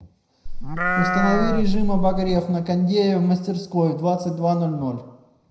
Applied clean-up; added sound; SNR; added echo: none; Livestock, farm animals, working animals; -1 dB; reverberation time 0.7 s.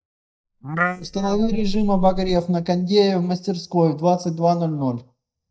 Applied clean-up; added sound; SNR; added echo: neural mask model DeepFilterNet 3.